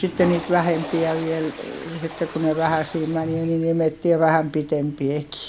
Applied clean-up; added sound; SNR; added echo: none; Toilet flush / Water; 14 dB; none.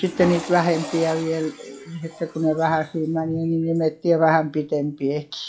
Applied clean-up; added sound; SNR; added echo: classical method log-MMSE.